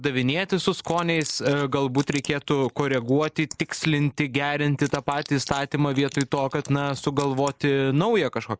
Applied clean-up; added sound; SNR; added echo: neural mask model Resemble Enhance denoiser.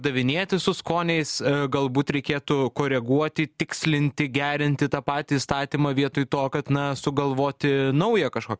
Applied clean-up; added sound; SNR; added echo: none; none; none; none.